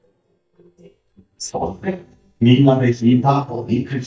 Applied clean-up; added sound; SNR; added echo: neural mask model DeepFilterNet 3.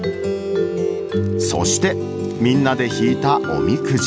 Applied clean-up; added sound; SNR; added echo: none; none; none; none.